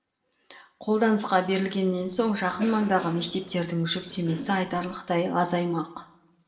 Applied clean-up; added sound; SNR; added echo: neural separator model SepFormer DNS4.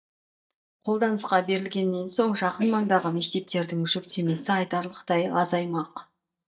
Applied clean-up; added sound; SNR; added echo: neural mask model DeepFilterNet 3.